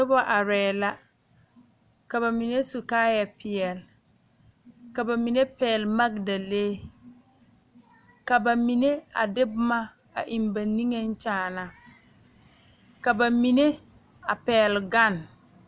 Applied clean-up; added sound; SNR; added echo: none; none; none; none.